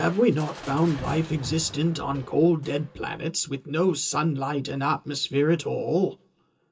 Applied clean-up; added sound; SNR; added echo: none; Crushing; 18 dB; reverberation time 0.2 s.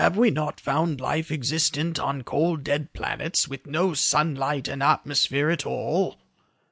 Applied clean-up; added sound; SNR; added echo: none; none; none; none.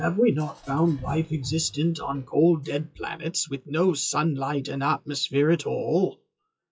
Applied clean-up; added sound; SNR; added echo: classical method WPE with log-MMSE.